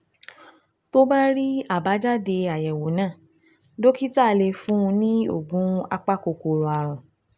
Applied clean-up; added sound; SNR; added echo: none; none; none; none.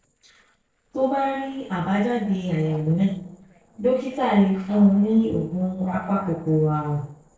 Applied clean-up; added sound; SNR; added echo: neural separator model SepFormer DNS4.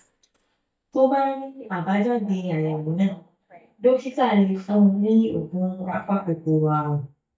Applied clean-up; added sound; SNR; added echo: neural mask model DeepFilterNet 3.